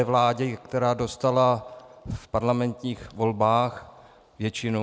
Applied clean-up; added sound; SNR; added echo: none; none; none; none.